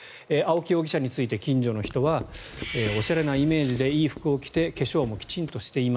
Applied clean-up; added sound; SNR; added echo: none; Writing; 16 dB; none.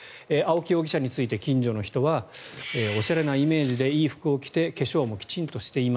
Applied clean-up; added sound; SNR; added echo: none; none; none; none.